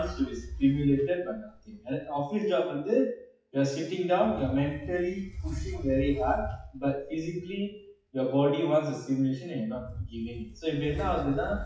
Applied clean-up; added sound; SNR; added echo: classical method WPE with log-MMSE.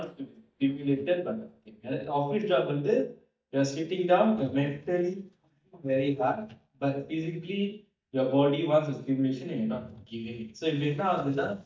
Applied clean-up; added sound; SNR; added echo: neural mask model DeepFilterNet 3.